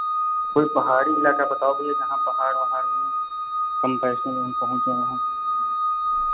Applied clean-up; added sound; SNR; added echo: none; Organ; -2 dB; none.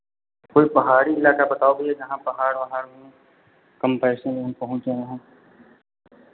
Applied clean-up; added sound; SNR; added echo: none; none; none; none.